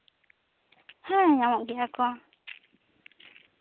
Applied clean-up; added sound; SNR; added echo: none; none; none; none.